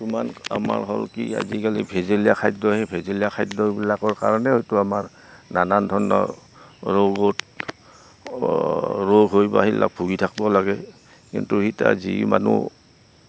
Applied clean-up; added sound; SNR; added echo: none; none; none; none.